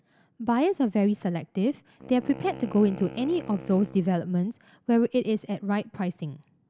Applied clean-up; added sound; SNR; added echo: none; Wind instrument, woodwind instrument; 17 dB; none.